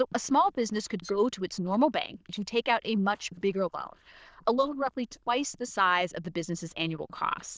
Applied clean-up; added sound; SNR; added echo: neural diffusion model UNIVERSE++.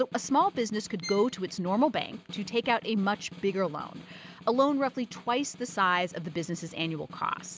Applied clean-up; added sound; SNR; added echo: none; Snare drum + Bowed string instrument; 18 dB; none.